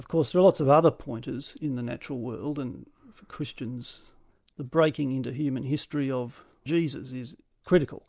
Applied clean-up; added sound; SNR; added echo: none; none; none; none.